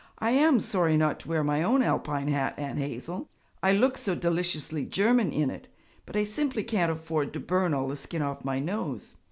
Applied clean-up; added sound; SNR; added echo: none; none; none; none.